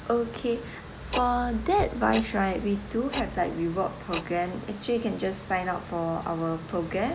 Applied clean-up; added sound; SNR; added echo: none; Tick-tock; 14 dB; none.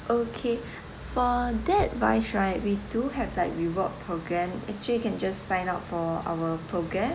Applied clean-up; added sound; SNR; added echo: none; none; none; none.